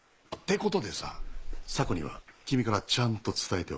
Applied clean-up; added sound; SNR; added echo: neural mask model Resemble Enhance denoiser.